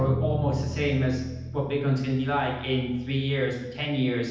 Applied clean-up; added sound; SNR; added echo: none; Bowed string instrument; 8 dB; reverberation time 0.9 s.